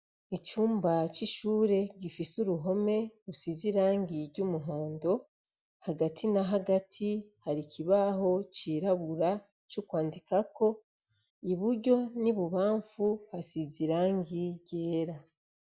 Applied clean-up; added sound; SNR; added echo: none; none; none; none.